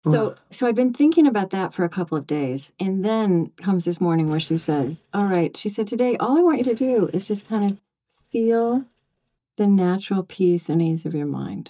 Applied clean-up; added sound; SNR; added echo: neural mask model DeepFilterNet 3.